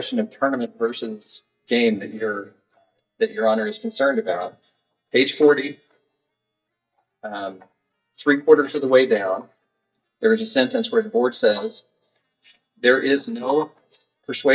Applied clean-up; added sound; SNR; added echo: neural mask model DeepFilterNet 3.